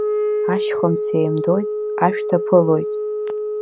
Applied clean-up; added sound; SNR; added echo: none; Wind instrument, woodwind instrument; 1 dB; none.